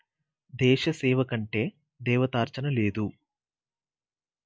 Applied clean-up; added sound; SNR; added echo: none; none; none; none.